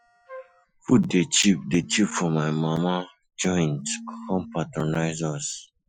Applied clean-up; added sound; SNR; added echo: classical method Wiener filter.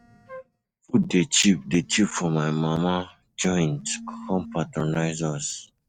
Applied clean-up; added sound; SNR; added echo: neural mask model RNNoise.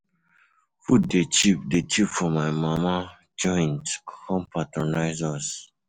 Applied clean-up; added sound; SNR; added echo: none; none; none; none.